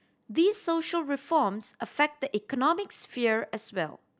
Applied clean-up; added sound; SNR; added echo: none; none; none; none.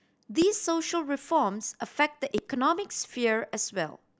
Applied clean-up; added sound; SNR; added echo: none; Fireworks; 19 dB; none.